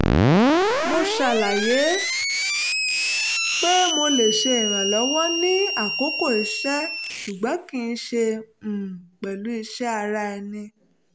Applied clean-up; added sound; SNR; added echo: none; Screech; -1 dB; none.